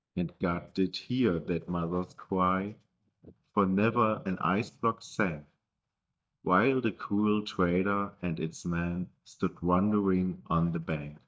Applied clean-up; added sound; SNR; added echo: neural mask model DeepFilterNet 3.